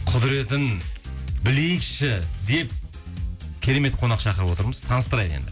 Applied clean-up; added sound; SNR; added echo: none; none; none; none.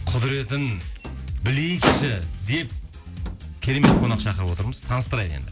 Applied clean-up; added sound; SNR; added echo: none; Motor vehicle (road); 2 dB; none.